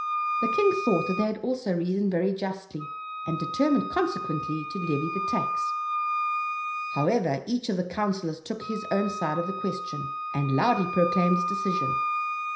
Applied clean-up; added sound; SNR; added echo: none; Wind instrument, woodwind instrument; 4 dB; reverberation time 0.5 s.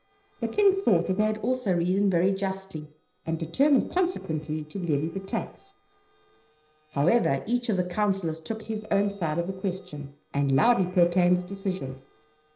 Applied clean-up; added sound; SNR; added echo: neural separator model SepFormer DNS4.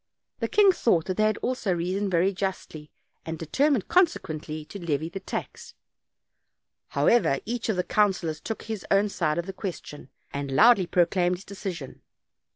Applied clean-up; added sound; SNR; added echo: none; none; none; none.